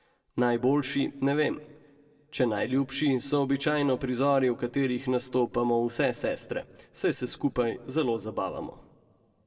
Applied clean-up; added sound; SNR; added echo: none; none; none; reverberation time 1.0 s.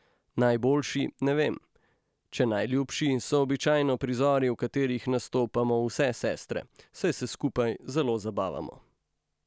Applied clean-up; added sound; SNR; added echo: none; none; none; none.